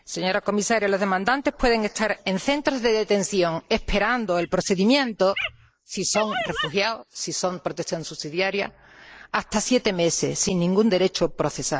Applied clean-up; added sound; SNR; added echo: neural mask model Resemble Enhance denoiser.